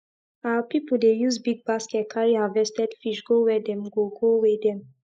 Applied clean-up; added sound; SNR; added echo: neural mask model Resemble Enhance denoiser.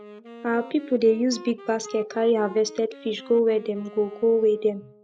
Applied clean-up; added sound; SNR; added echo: none; Wind instrument, woodwind instrument; 20 dB; none.